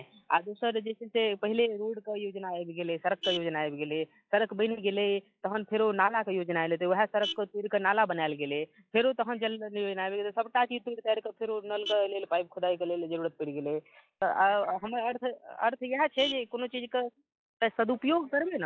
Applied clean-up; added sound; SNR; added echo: classical method log-MMSE.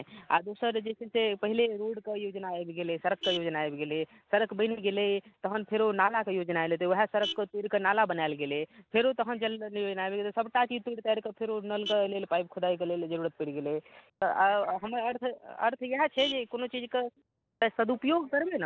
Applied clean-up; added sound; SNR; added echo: none; Vehicle horn, car horn, honking; 18 dB; none.